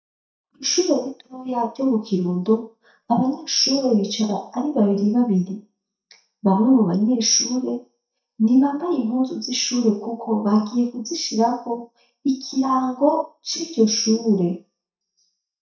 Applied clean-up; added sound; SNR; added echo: neural mask model DeepFilterNet 3.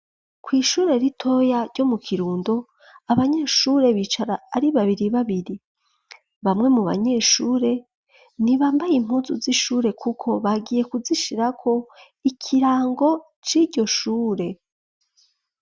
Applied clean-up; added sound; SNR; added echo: none; none; none; none.